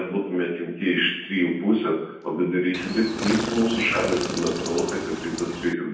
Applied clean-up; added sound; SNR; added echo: none; Chirp, tweet; 7 dB; reverberation time 0.8 s.